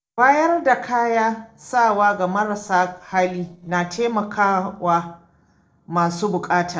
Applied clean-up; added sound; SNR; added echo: neural separator model SepFormer DNS4.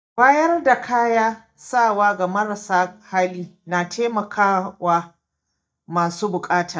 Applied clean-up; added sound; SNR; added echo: neural mask model DeepFilterNet 3.